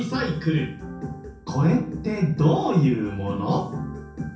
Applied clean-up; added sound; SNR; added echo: none; none; none; reverberation time 0.6 s.